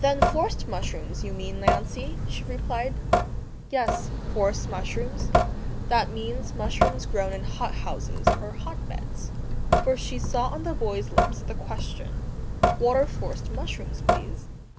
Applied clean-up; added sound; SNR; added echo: none; Drip / Sink (filling or washing) / Water tap, faucet; -4 dB; none.